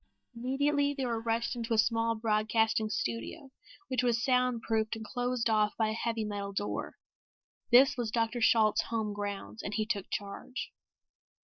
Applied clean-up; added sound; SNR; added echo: neural mask model DeepFilterNet 3.